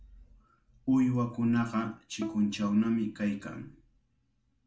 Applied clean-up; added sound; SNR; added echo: none; Bowed string instrument; 15 dB; reverberation time 0.4 s.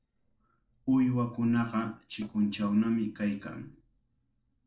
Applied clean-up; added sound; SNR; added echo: neural separator model SepFormer DNS4.